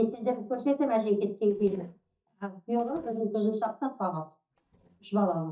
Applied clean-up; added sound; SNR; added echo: neural mask model DeepFilterNet 3.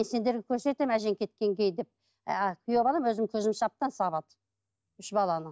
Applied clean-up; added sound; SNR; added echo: none; none; none; none.